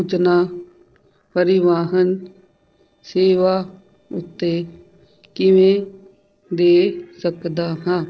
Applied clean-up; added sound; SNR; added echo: neural separator model SepFormer DNS4.